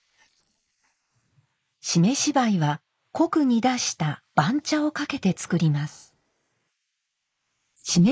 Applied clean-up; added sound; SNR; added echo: neural mask model Resemble Enhance denoiser.